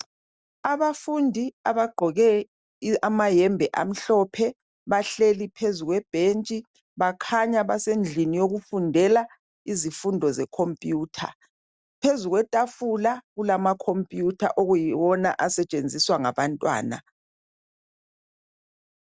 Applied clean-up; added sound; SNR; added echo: none; none; none; none.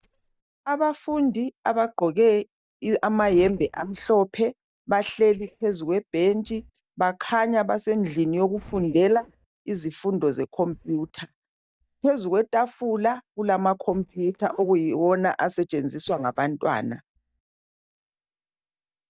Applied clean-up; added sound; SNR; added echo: neural mask model DeepFilterNet 3.